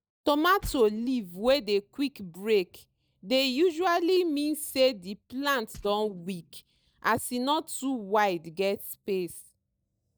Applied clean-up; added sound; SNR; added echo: neural mask model DeepFilterNet 3.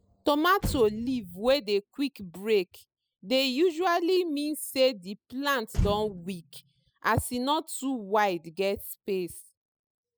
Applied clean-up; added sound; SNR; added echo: classical method spectral subtraction.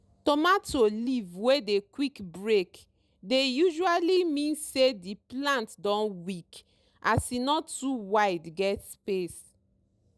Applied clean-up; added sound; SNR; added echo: none; none; none; none.